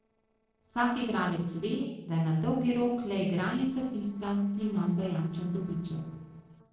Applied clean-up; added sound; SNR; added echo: neural separator model SepFormer DNS4.